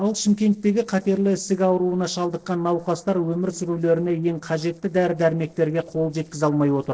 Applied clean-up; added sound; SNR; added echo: neural separator model SepFormer DNS4.